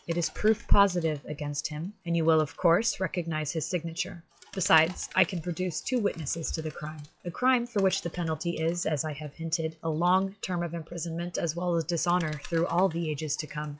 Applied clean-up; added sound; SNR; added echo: classical method log-MMSE.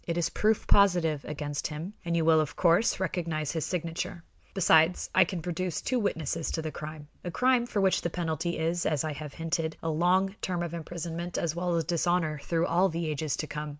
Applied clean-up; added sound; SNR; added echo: none; none; none; none.